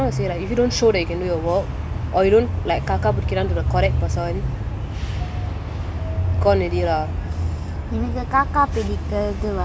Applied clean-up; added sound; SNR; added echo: none; none; none; none.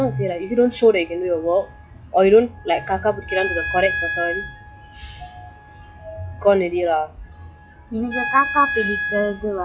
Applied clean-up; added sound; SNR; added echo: classical method log-MMSE.